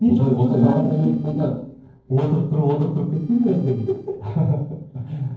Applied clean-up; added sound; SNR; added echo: neural separator model SepFormer DNS4.